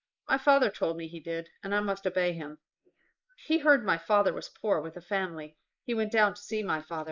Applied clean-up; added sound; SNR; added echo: neural mask model Resemble Enhance denoiser.